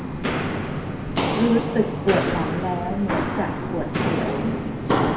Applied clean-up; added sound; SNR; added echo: none; Walk, footsteps; -2 dB; reverberation time 0.6 s.